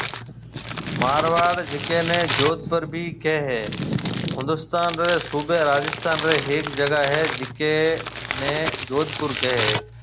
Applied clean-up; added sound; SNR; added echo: none; Crumpling, crinkling; 5 dB; none.